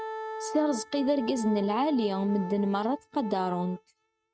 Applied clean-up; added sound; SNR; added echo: neural mask model RNNoise.